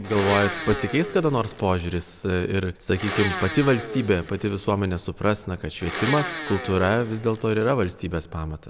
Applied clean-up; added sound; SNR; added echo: none; Domestic sounds, home sounds; 9 dB; none.